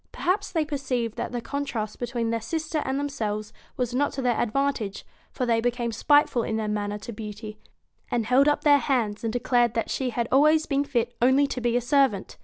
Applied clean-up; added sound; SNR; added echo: none; none; none; none.